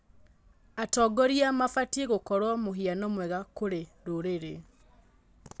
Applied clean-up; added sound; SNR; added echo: none; none; none; none.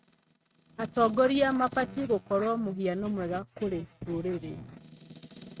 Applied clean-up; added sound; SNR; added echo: neural mask model RNNoise.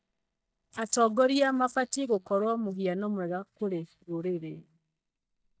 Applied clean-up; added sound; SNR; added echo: neural mask model DeepFilterNet 3.